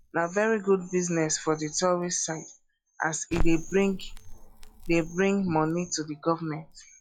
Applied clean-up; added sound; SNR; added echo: classical method log-MMSE.